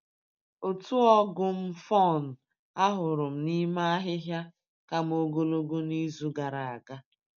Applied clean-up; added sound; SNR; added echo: none; none; none; none.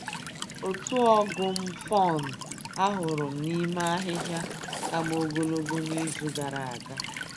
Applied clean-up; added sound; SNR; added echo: none; Walk, footsteps / Stream / Trickle, dribble / Chirp, tweet; 8 dB; none.